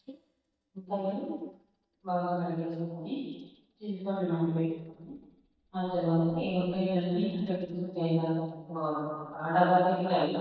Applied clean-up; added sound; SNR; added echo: neural mask model DeepFilterNet 3.